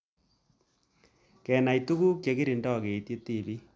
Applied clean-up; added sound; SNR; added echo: none; none; none; none.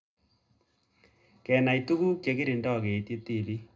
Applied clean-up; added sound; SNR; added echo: none; none; none; reverberation time 0.2 s.